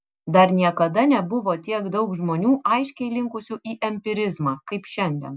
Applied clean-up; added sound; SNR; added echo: none; none; none; none.